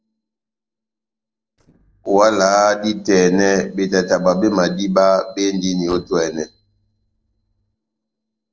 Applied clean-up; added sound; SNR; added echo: neural separator model SepFormer DNS4.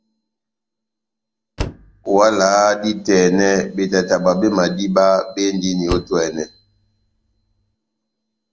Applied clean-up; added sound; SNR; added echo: none; Slam; 14 dB; none.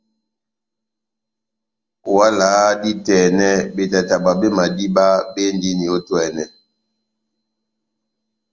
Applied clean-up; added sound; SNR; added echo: none; none; none; none.